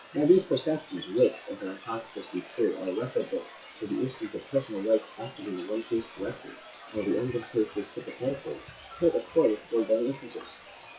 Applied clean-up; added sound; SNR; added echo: classical method WPE with log-MMSE.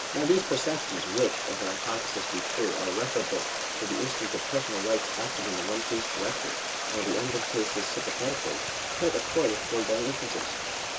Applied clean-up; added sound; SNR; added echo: none; Stream; 1 dB; reverberation time 0.2 s.